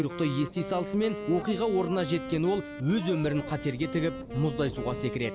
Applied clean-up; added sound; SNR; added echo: none; Wind instrument, woodwind instrument; 10 dB; none.